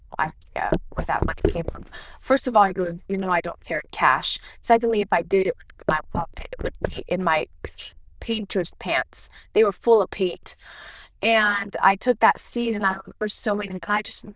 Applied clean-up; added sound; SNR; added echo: neural diffusion model UNIVERSE++.